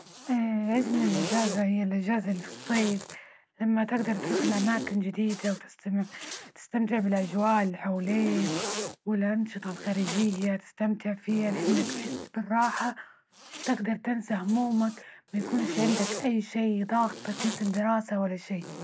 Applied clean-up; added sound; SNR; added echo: none; Zipper (clothing); 9 dB; none.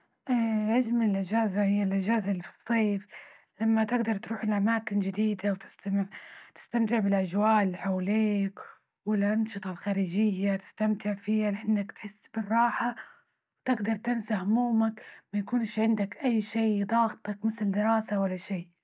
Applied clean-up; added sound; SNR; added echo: none; none; none; none.